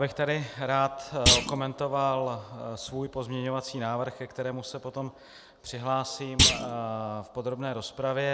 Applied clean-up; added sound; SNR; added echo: none; Thump, thud; -2 dB; none.